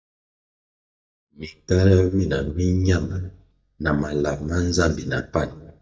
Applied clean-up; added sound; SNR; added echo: neural mask model DeepFilterNet 3.